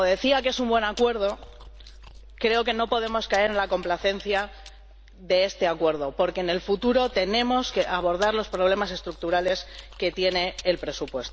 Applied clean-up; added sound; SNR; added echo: none; Chewing, mastication; 19 dB; none.